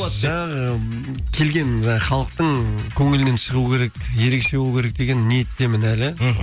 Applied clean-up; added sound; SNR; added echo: none; none; none; none.